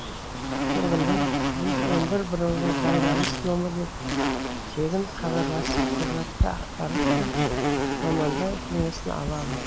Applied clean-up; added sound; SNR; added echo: none; Insect; -3 dB; none.